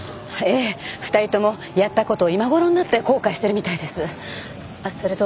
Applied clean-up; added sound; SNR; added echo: none; none; none; none.